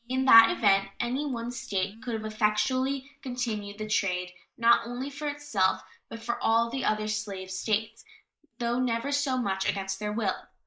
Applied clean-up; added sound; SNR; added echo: neural mask model Resemble Enhance denoiser.